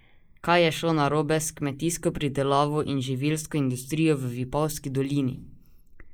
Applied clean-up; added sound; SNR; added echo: neural mask model Resemble Enhance denoiser.